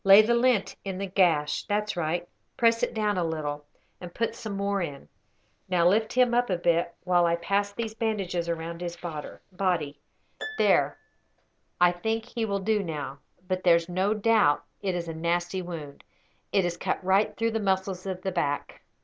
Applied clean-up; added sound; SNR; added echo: none; Harp; 20 dB; none.